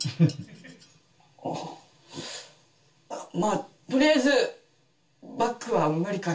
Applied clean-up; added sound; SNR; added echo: none; Dishes, pots, and pans; 16 dB; reverberation time 0.2 s.